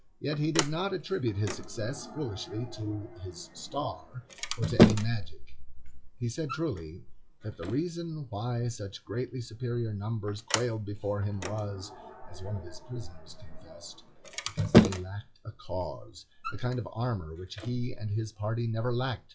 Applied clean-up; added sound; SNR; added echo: classical method log-MMSE.